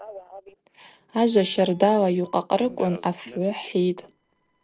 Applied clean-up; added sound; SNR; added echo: neural separator model SepFormer DNS4.